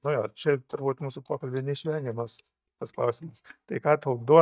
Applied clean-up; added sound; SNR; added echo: neural mask model DeepFilterNet 3.